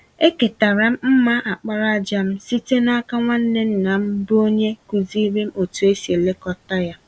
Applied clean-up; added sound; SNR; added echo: none; none; none; none.